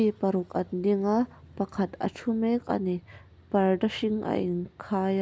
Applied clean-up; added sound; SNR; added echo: none; none; none; none.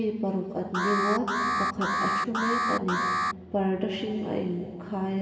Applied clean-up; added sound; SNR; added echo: none; Alarm; -1 dB; reverberation time 2.2 s.